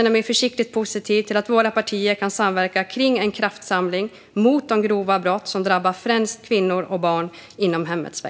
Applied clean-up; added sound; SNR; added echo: none; none; none; none.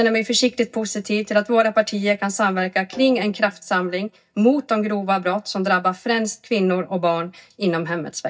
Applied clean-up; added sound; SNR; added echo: neural mask model DeepFilterNet 3.